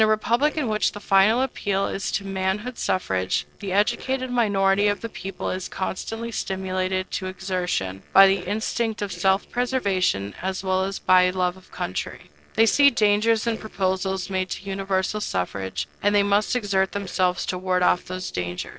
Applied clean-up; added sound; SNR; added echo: neural separator model SepFormer DNS4.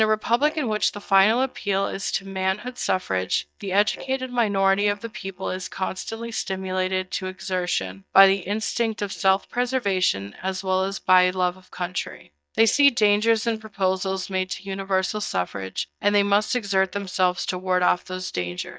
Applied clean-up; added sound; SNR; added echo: neural mask model DeepFilterNet 3.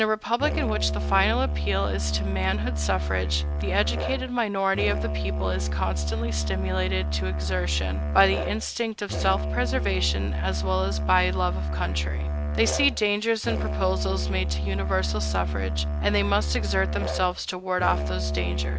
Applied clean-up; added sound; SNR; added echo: none; Musical instrument; 0 dB; none.